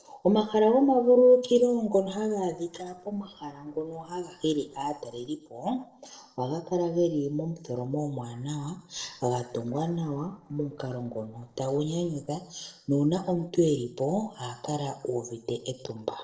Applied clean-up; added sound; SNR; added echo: neural separator model SepFormer DNS4.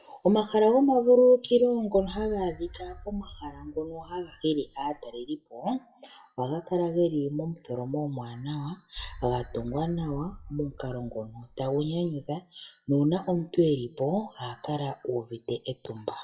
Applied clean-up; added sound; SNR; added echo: classical method WPE with log-MMSE.